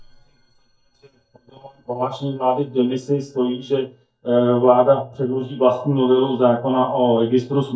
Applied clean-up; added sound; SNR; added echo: neural mask model DeepFilterNet 3.